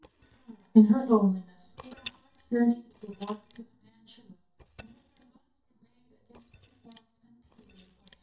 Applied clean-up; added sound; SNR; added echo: neural mask model DeepFilterNet 3.